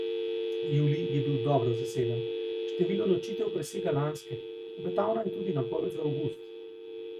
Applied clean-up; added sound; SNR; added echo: neural mask model RNNoise.